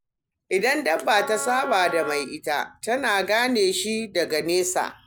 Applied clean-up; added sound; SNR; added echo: none; Wind instrument, woodwind instrument; 11 dB; none.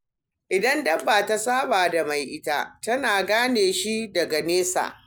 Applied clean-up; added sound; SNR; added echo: none; none; none; none.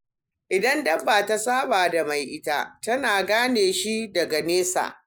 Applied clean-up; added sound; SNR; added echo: neural mask model Resemble Enhance denoiser.